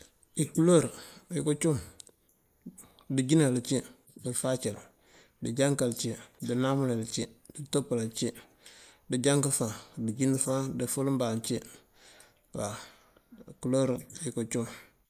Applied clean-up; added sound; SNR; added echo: neural mask model Resemble Enhance denoiser.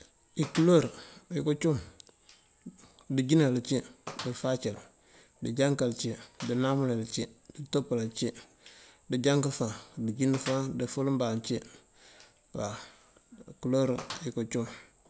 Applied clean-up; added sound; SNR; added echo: none; Gunshot, gunfire; 20 dB; none.